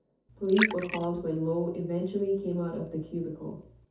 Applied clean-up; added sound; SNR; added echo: none; Liquid; 9 dB; reverberation time 0.5 s.